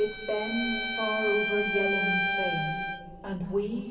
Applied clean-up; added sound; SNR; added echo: none; Bowed string instrument; 1 dB; reverberation time 2.6 s.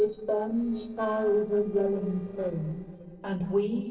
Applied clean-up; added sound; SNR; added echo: neural separator model SepFormer DNS4.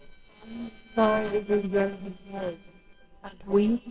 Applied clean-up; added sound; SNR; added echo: neural separator model SepFormer WHAMR!.